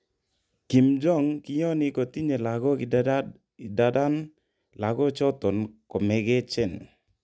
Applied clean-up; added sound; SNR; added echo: none; none; none; none.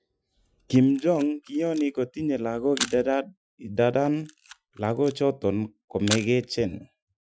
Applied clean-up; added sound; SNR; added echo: classical method Wiener filter.